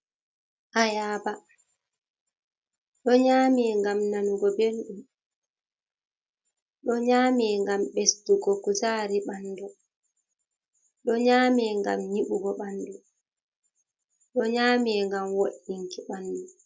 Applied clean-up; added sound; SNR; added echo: none; none; none; none.